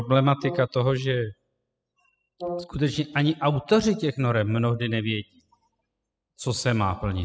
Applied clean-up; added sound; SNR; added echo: classical method spectral subtraction.